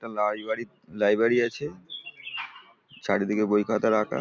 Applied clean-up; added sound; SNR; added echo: none; none; none; none.